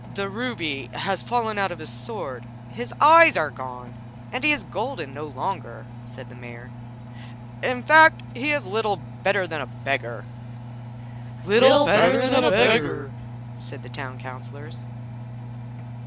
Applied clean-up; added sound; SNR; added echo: none; Engine; 12 dB; none.